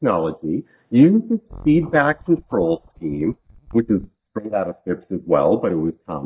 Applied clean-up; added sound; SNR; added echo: neural mask model DeepFilterNet 3.